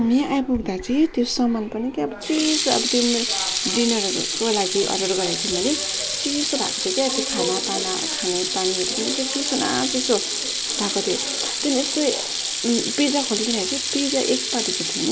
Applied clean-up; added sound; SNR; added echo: none; Sink (filling or washing) / Water tap, faucet; 2 dB; none.